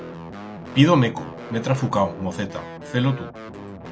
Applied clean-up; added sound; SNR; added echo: none; Guitar; 13 dB; none.